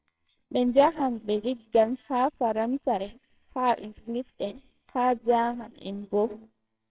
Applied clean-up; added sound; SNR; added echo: neural separator model SepFormer WHAMR!.